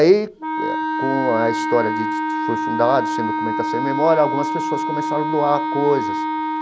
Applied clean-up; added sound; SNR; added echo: none; Wind instrument, woodwind instrument; 1 dB; none.